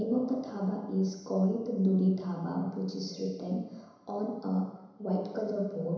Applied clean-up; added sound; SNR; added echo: none; none; none; reverberation time 1.0 s.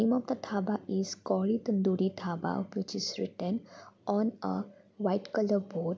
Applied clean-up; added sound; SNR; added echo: none; none; none; none.